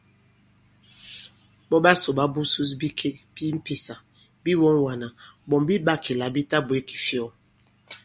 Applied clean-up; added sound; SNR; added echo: none; none; none; none.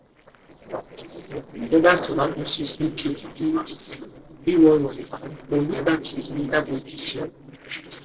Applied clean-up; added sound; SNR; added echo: neural separator model SepFormer DNS4.